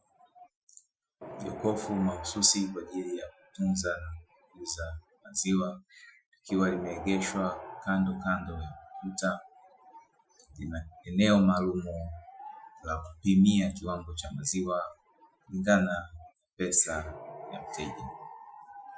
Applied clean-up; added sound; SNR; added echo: classical method Wiener filter.